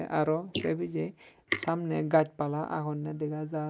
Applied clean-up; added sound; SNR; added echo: neural mask model Resemble Enhance denoiser.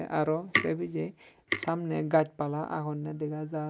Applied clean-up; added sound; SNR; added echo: none; Tick; 4 dB; none.